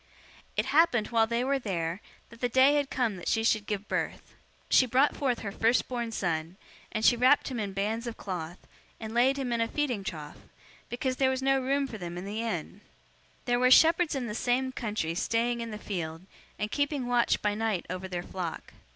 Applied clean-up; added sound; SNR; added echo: none; none; none; none.